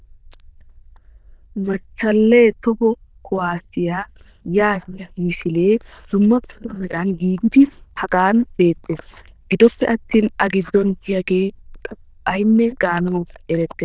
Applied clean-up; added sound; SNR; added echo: neural diffusion model UNIVERSE++.